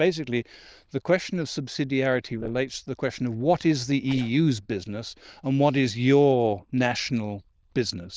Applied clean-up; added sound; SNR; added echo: neural diffusion model UNIVERSE++.